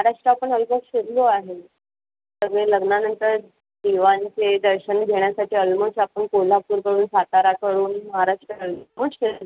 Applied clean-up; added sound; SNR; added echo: none; none; none; none.